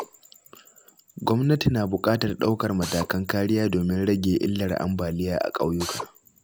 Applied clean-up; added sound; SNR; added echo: none; Drill; 18 dB; none.